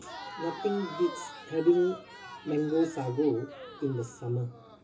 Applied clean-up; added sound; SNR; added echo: none; Crowd; 13 dB; reverberation time 0.2 s.